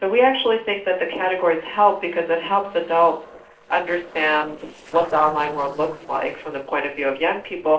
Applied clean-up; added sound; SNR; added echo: neural separator model SepFormer DNS4.